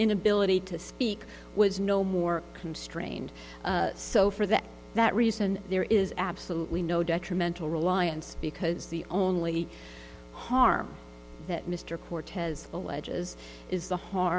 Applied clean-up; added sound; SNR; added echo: none; none; none; none.